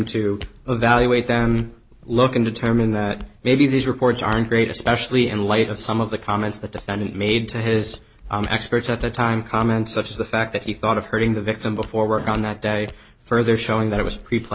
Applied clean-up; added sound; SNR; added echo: none; Walk, footsteps; 20 dB; none.